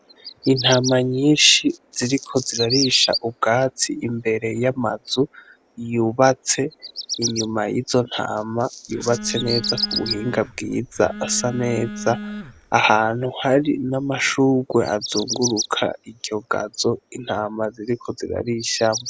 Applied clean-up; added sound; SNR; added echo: none; Bird vocalization, bird call, bird song + Telephone; 10 dB; none.